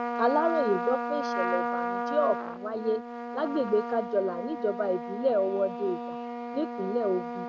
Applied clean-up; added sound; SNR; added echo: none; Trumpet; 4 dB; none.